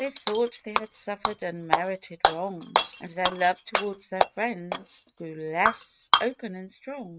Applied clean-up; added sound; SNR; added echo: neural mask model RNNoise.